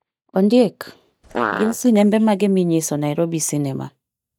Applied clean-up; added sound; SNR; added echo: neural mask model DeepFilterNet 3.